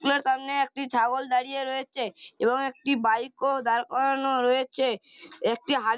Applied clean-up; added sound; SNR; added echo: none; none; none; none.